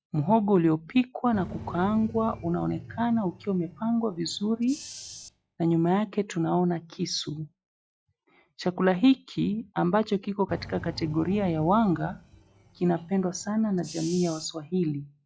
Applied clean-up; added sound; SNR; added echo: classical method log-MMSE.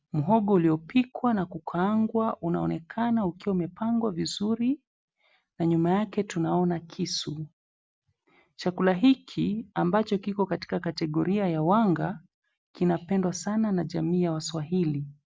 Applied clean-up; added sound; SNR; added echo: none; none; none; none.